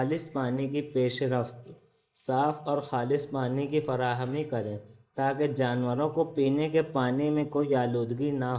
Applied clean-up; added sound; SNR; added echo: neural mask model Resemble Enhance denoiser.